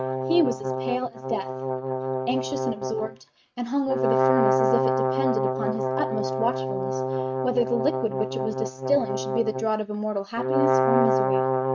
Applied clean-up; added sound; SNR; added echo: neural mask model RNNoise.